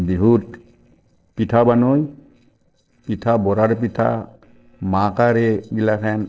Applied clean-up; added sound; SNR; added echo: neural separator model SepFormer DNS4.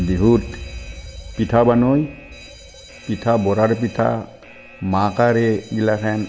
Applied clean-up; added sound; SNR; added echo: none; Alarm; 16 dB; none.